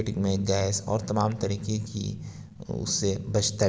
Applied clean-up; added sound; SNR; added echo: none; none; none; none.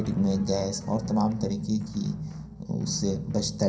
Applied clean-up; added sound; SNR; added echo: none; Drum; 17 dB; reverberation time 0.3 s.